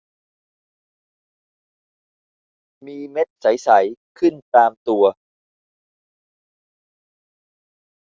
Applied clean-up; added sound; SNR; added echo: none; none; none; none.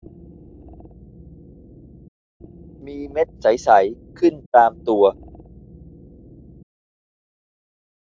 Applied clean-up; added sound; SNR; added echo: none; Wind instrument, woodwind instrument; 20 dB; none.